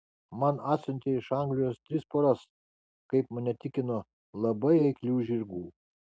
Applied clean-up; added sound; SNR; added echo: none; none; none; none.